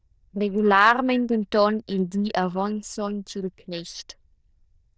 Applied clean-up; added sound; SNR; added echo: neural diffusion model UNIVERSE++.